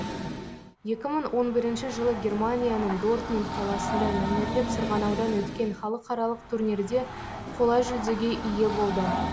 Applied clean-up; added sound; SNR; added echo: none; Train; 5 dB; none.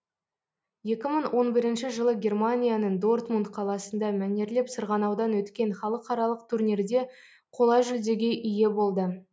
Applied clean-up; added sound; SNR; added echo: none; none; none; none.